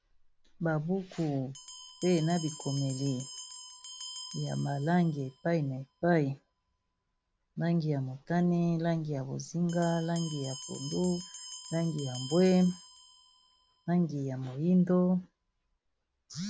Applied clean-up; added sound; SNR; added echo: none; Bell; 17 dB; none.